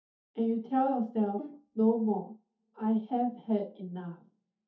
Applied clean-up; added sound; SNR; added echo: neural mask model DeepFilterNet 3.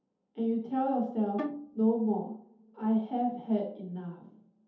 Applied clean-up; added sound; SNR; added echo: none; Bowed string instrument; 7 dB; reverberation time 0.6 s.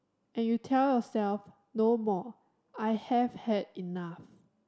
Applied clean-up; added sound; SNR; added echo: none; none; none; none.